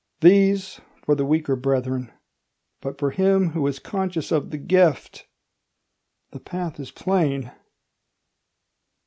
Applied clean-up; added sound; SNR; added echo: none; none; none; none.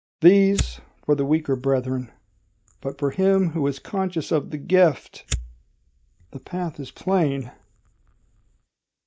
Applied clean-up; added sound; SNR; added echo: neural mask model DeepFilterNet 3.